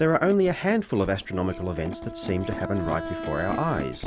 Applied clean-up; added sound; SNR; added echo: none; Tools + Wind instrument, woodwind instrument; 10 dB; none.